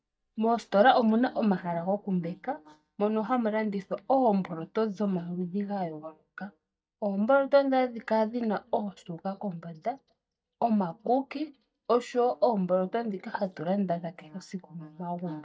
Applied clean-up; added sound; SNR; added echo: neural mask model DeepFilterNet 3.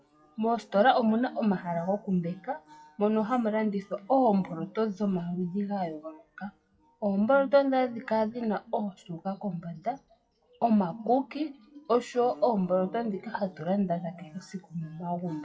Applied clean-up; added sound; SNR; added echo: classical method WPE with log-MMSE.